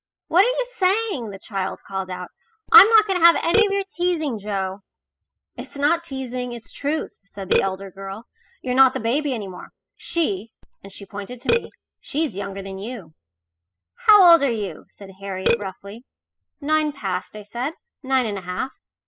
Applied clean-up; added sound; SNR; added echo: classical method spectral subtraction.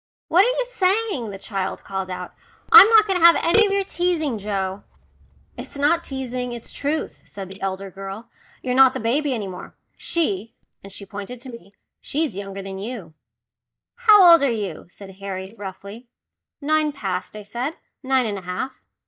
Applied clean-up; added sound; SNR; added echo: neural mask model DeepFilterNet 3.